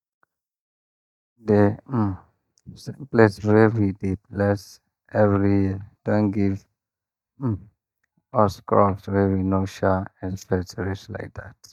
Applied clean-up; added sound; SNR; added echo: neural mask model DeepFilterNet 3.